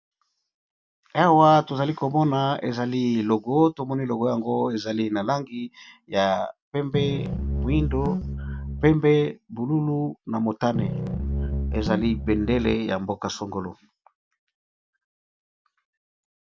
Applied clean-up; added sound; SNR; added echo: none; Piano; 3 dB; none.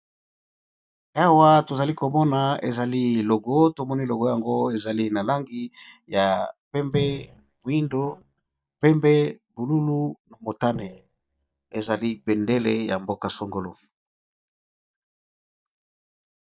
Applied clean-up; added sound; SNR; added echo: neural mask model DeepFilterNet 3.